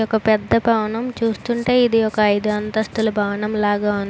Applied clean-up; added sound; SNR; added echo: none; none; none; none.